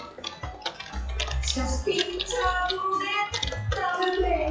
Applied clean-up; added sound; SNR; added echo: classical method WPE with log-MMSE.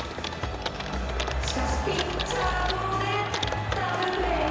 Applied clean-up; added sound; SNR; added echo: none; Typing; 8 dB; reverberation time 1.2 s.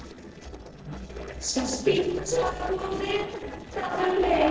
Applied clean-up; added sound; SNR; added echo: neural separator model SepFormer DNS4.